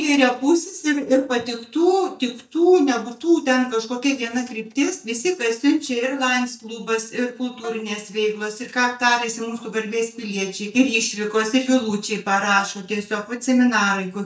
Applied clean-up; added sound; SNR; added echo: neural mask model DeepFilterNet 3.